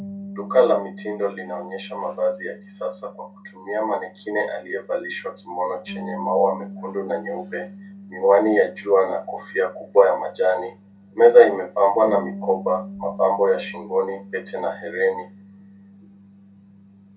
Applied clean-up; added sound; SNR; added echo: none; Bass guitar; 17 dB; reverberation time 0.3 s.